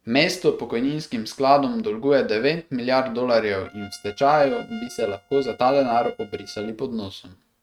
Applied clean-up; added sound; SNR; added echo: neural mask model RNNoise.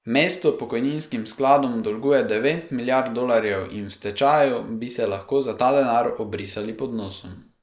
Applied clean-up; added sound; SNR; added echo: neural mask model Resemble Enhance denoiser.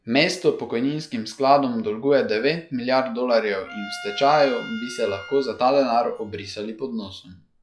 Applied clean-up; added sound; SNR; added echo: classical method log-MMSE.